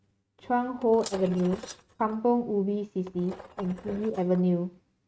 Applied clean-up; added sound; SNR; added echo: neural mask model RNNoise.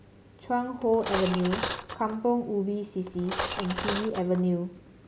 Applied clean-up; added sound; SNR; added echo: none; Cutlery, silverware; 3 dB; none.